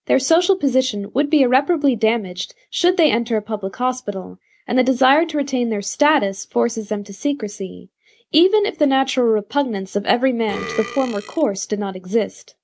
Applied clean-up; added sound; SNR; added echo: none; Burping, eructation; 14 dB; none.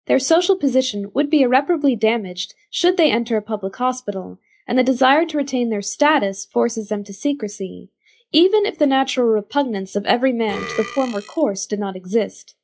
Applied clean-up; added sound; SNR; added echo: classical method log-MMSE.